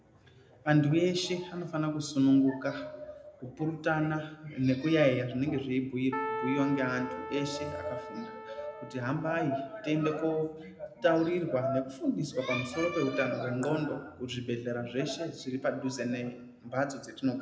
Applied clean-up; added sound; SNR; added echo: none; Keyboard (musical); 9 dB; reverberation time 0.7 s.